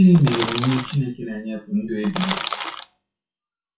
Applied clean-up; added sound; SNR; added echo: classical method WPE with log-MMSE.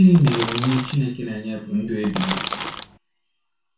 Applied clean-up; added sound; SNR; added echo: none; Crackle; 7 dB; reverberation time 0.2 s.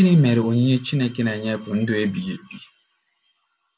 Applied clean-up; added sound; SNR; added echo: none; none; none; none.